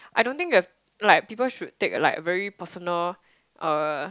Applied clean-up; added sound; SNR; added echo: none; none; none; none.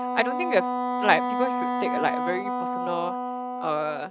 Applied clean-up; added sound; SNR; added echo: neural mask model RNNoise.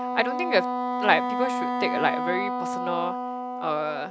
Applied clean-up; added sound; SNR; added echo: none; Wind instrument, woodwind instrument; 1 dB; none.